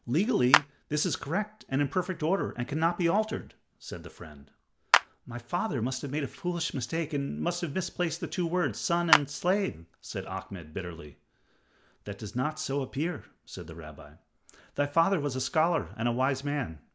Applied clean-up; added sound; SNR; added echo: none; Clapping; 1 dB; none.